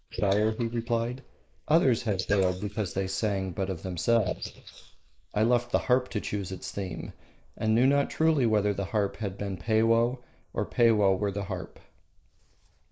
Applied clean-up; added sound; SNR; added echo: neural mask model Resemble Enhance denoiser.